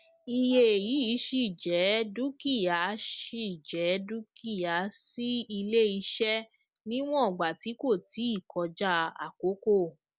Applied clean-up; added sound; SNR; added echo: none; none; none; none.